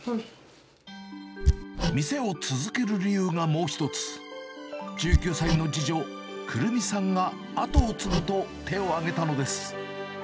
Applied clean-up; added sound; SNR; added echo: none; Hammer; 0 dB; none.